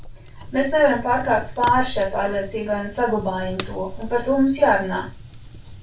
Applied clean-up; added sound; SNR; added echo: none; Fire; 11 dB; reverberation time 0.2 s.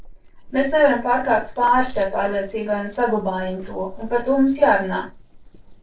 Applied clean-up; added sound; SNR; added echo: neural separator model SepFormer DNS4.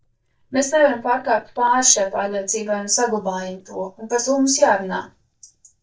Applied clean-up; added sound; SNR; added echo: neural mask model DeepFilterNet 3.